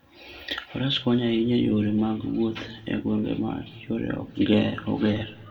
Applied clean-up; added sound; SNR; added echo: none; none; none; reverberation time 1.2 s.